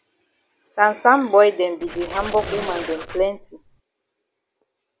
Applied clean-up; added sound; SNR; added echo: none; Squeak; 11 dB; none.